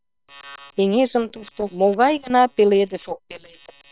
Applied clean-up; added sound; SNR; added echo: neural separator model SepFormer WHAM!.